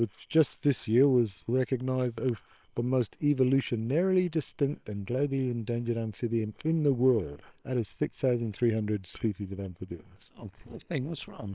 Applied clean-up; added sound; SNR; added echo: neural separator model SepFormer WHAM!.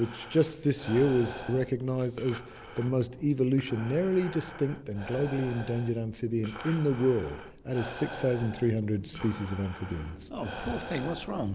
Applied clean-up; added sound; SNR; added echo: none; Breathing; 14 dB; none.